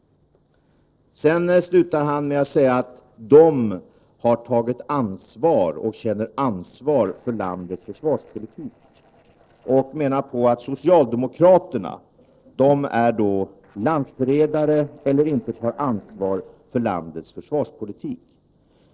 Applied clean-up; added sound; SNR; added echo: neural separator model SepFormer DNS4.